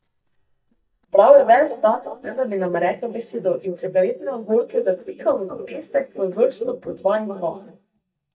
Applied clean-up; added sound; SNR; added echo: neural mask model DeepFilterNet 3.